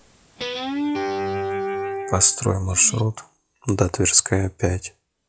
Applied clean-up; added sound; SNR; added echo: classical method log-MMSE.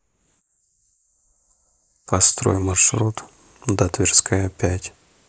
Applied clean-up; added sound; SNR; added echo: neural mask model Resemble Enhance denoiser.